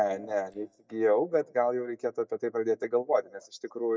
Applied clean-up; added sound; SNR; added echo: neural mask model DeepFilterNet 3.